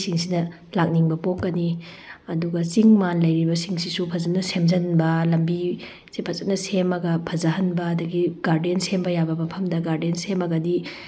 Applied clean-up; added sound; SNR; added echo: none; none; none; none.